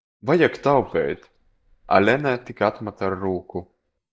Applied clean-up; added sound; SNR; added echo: neural mask model DeepFilterNet 3.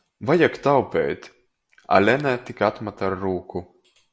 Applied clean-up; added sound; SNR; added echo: none; none; none; none.